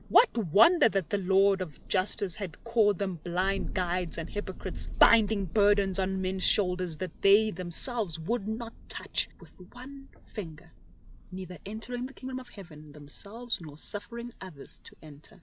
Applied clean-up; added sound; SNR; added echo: none; Thunder; 12 dB; none.